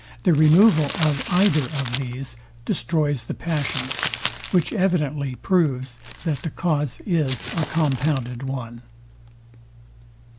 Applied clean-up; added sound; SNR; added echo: none; Crumpling, crinkling; 10 dB; none.